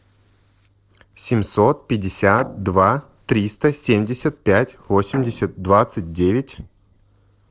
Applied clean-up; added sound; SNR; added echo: neural separator model SepFormer DNS4.